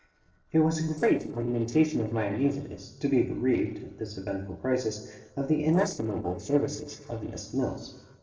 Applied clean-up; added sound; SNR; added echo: neural separator model SepFormer DNS4.